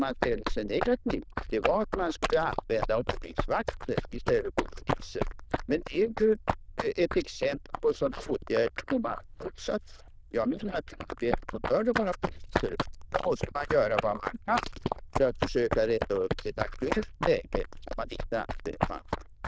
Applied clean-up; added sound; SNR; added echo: neural diffusion model UNIVERSE++.